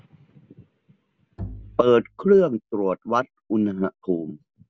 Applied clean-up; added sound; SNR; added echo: none; Bowed string instrument; 16 dB; none.